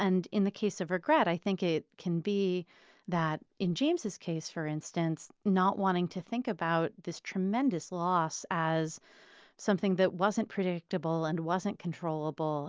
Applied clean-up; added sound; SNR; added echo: none; none; none; none.